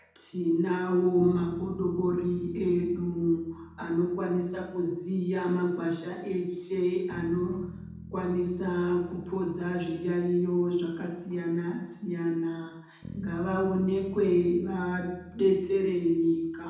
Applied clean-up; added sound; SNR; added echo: none; Bass guitar; 18 dB; reverberation time 0.8 s.